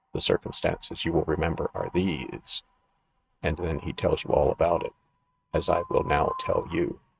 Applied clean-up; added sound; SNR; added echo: neural mask model RNNoise.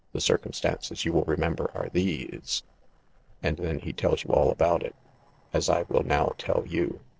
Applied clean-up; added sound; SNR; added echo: neural separator model SepFormer DNS4.